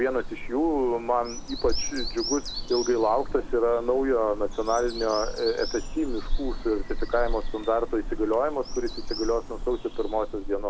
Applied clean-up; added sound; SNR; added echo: none; Bird vocalization, bird call, bird song; 5 dB; none.